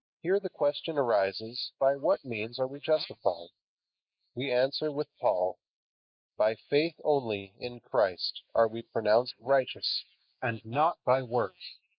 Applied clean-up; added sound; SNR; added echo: neural mask model Resemble Enhance denoiser.